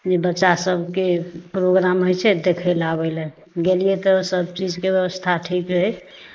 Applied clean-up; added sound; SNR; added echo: neural mask model Resemble Enhance denoiser.